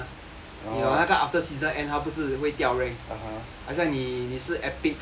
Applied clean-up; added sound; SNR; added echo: none; none; none; none.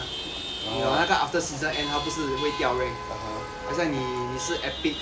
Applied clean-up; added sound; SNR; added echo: none; Chatter / Traffic noise, roadway noise / Vehicle horn, car horn, honking / Engine; 6 dB; none.